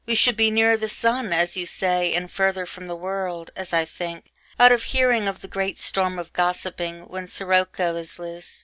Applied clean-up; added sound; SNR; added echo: none; none; none; none.